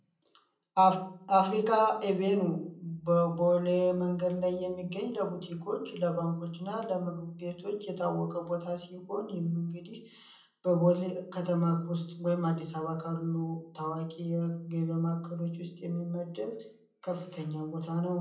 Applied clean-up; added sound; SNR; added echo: none; none; none; reverberation time 0.6 s.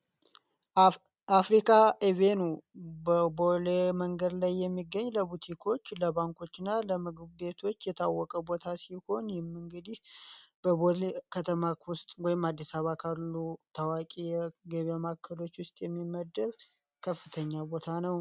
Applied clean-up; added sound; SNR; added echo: none; none; none; none.